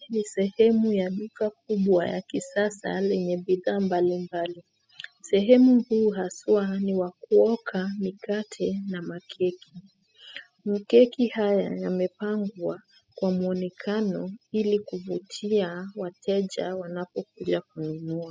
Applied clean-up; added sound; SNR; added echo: classical method spectral subtraction.